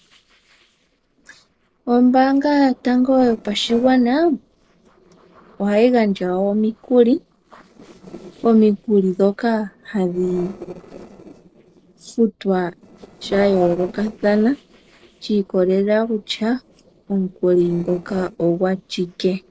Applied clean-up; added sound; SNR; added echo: neural separator model SepFormer DNS4.